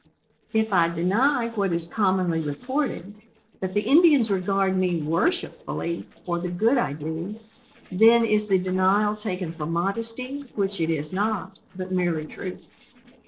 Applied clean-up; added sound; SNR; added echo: neural separator model SepFormer DNS4.